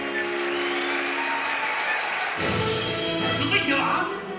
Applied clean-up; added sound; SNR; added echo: none; Wind instrument, woodwind instrument; 13 dB; reverberation time 0.9 s.